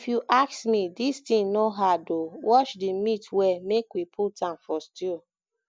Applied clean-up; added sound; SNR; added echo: none; none; none; none.